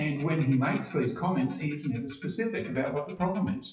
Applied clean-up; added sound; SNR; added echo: classical method WPE with log-MMSE.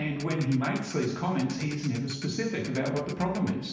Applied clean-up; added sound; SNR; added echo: none; Ratchet, pawl; 18 dB; reverberation time 0.9 s.